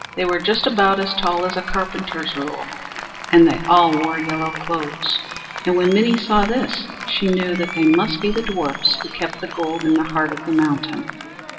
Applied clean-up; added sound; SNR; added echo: none; Applause; 12 dB; reverberation time 2.1 s.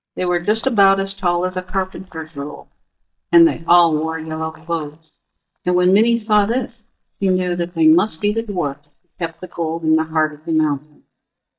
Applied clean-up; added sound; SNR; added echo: neural mask model DeepFilterNet 3.